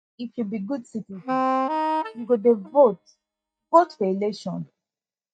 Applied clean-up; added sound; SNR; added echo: neural mask model DeepFilterNet 3.